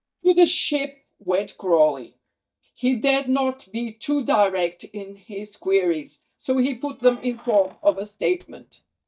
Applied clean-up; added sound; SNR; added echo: neural mask model DeepFilterNet 3.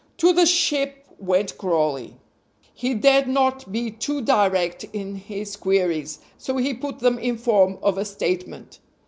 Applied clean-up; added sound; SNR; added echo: none; none; none; none.